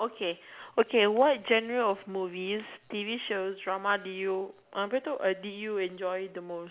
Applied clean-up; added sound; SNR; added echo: none; none; none; none.